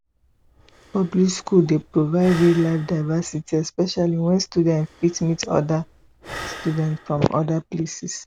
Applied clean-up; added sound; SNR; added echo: none; Breathing; 19 dB; none.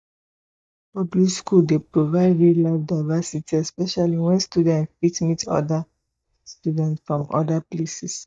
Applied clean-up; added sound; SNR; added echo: neural mask model DeepFilterNet 3.